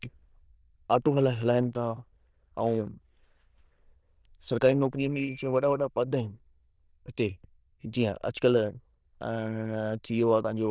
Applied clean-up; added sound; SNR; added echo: neural diffusion model UNIVERSE++.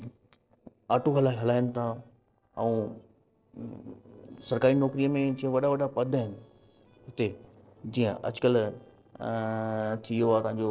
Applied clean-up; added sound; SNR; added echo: neural separator model SepFormer DNS4.